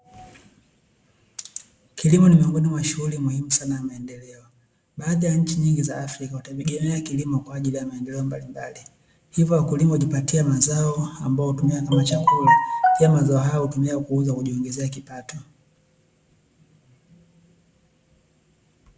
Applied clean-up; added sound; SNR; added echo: none; none; none; none.